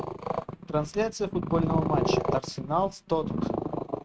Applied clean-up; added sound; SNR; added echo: neural mask model RNNoise.